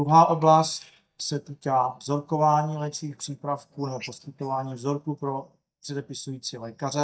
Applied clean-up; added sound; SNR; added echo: neural mask model DeepFilterNet 3.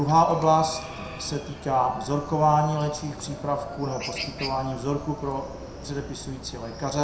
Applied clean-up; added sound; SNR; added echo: none; Chicken, rooster; 12 dB; reverberation time 0.5 s.